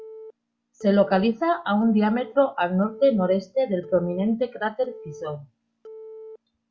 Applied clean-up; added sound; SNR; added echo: none; Telephone; 19 dB; none.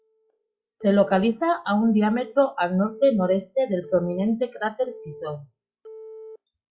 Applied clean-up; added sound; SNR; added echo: classical method log-MMSE.